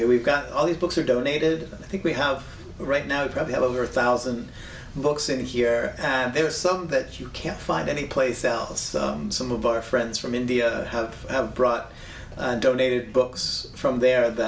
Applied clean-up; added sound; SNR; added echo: none; none; none; none.